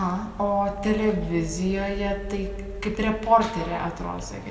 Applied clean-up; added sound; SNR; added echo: none; none; none; none.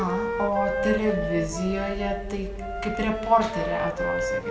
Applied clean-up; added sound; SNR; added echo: none; Wind instrument, woodwind instrument; 3 dB; none.